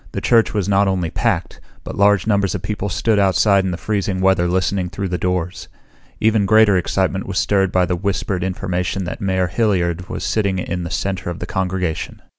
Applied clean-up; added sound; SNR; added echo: none; none; none; none.